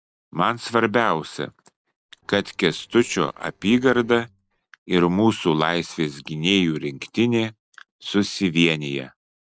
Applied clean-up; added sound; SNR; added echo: neural separator model SepFormer DNS4.